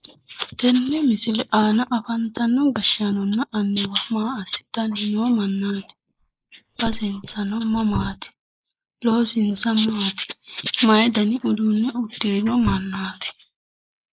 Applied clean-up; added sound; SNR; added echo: neural mask model Resemble Enhance denoiser.